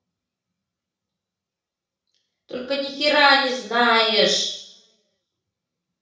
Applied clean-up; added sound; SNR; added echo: none; none; none; reverberation time 0.7 s.